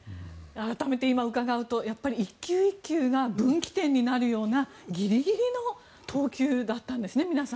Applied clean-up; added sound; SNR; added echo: none; none; none; none.